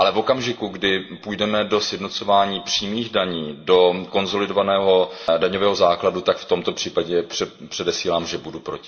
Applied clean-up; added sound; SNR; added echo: none; none; none; reverberation time 0.4 s.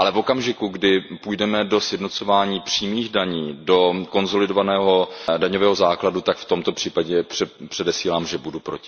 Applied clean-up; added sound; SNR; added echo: none; none; none; none.